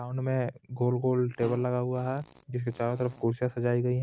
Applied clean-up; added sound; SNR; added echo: none; Fart; 20 dB; none.